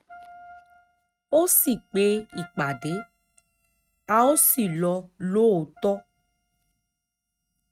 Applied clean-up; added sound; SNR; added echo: neural mask model RNNoise.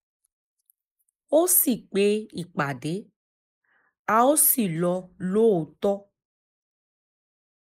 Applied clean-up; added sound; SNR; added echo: neural mask model Resemble Enhance denoiser.